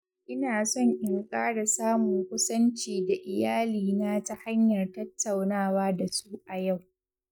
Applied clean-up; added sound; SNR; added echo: neural mask model DeepFilterNet 3.